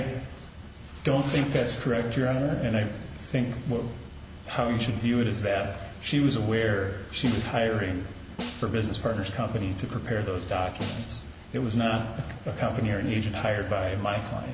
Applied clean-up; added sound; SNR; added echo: none; Snare drum; 12 dB; none.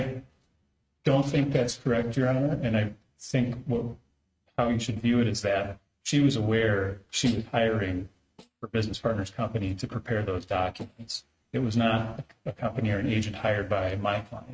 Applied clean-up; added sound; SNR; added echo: neural mask model RNNoise.